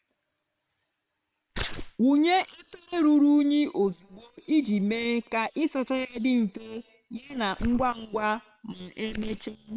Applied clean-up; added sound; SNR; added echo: neural separator model SepFormer WHAM!.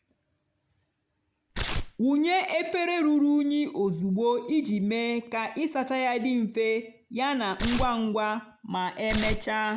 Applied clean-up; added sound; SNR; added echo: none; Tearing; 4 dB; none.